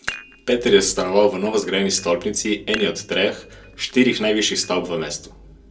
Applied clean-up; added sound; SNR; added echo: none; Dishes, pots, and pans; 18 dB; reverberation time 0.2 s.